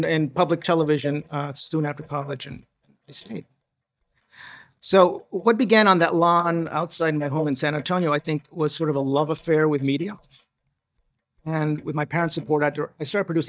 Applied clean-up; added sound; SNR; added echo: neural mask model DeepFilterNet 3.